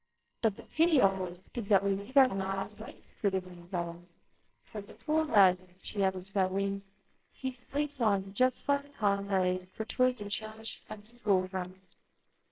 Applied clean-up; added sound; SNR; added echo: neural separator model SepFormer WHAMR!.